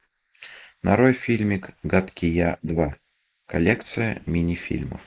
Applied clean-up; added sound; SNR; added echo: neural mask model Resemble Enhance denoiser.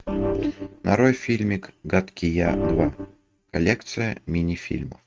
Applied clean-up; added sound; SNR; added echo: neural mask model RNNoise.